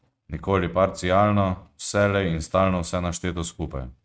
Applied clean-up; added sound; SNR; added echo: neural mask model RNNoise.